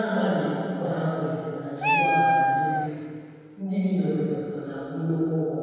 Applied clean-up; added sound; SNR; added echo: none; Meow; -1 dB; reverberation time 2.2 s.